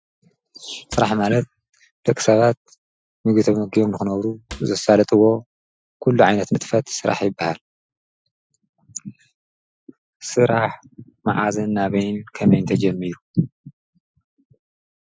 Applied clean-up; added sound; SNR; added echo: classical method Wiener filter.